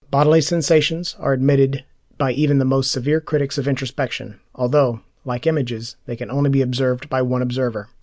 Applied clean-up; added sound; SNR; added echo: none; none; none; none.